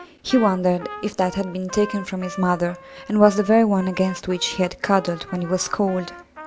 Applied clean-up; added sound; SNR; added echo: none; Trumpet; 16 dB; none.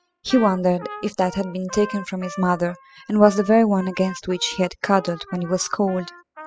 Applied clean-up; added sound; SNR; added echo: classical method spectral subtraction.